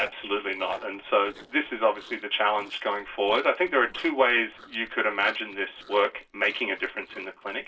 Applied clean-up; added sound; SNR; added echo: neural separator model SepFormer DNS4.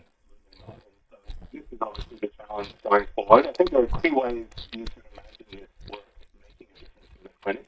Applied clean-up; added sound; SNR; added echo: neural mask model DeepFilterNet 3.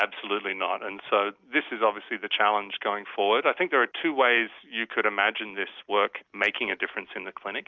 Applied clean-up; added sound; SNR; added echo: none; none; none; none.